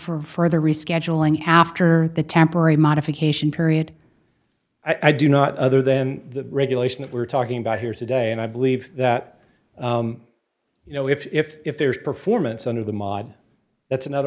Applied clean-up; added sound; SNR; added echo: neural mask model Resemble Enhance denoiser.